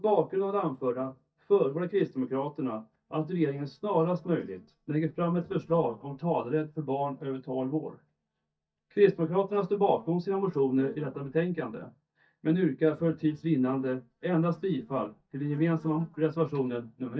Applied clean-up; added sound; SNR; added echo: neural mask model DeepFilterNet 3.